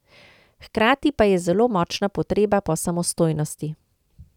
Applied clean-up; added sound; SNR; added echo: none; none; none; none.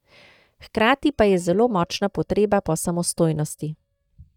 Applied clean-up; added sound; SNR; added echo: neural mask model DeepFilterNet 3.